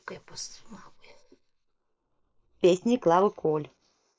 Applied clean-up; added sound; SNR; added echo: neural mask model Resemble Enhance denoiser.